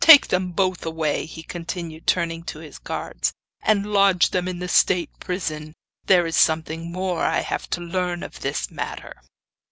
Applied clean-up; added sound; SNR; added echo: none; none; none; none.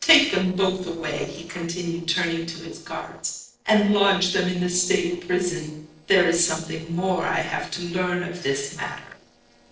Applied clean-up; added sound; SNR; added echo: neural separator model SepFormer DNS4.